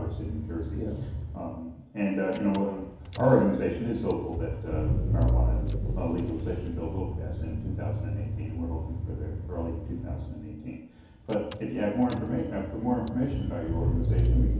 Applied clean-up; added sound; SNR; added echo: none; Engine / Car; 0 dB; reverberation time 2.2 s.